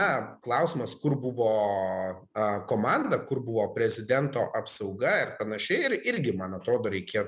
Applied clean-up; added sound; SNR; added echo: none; none; none; none.